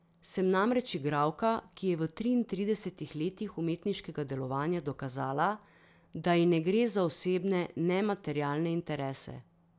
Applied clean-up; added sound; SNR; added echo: none; none; none; none.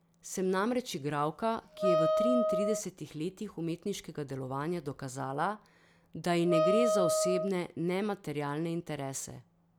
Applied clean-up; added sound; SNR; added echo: none; Wind instrument, woodwind instrument; -4 dB; none.